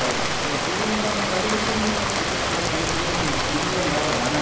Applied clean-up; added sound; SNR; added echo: none; Rain; -4 dB; reverberation time 1.0 s.